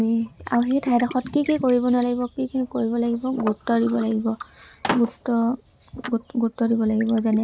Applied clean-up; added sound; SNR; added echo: none; Liquid; 14 dB; none.